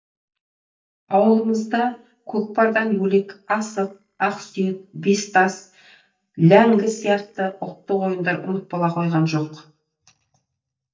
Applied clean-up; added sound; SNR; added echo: neural mask model DeepFilterNet 3.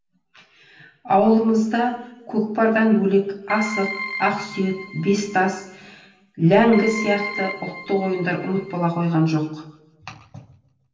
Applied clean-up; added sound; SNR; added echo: none; Keyboard (musical); 11 dB; reverberation time 0.9 s.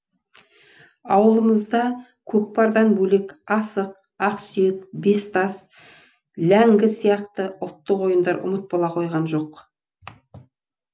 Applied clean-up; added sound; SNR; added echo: none; none; none; none.